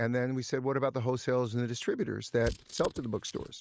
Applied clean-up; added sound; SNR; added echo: neural mask model RNNoise.